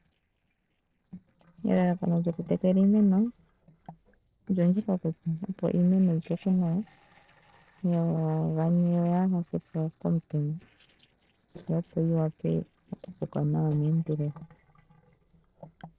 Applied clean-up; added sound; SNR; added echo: neural separator model SepFormer DNS4.